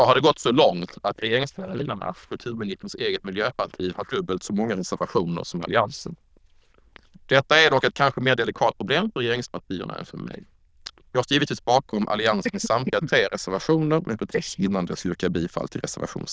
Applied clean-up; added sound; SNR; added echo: neural diffusion model UNIVERSE++.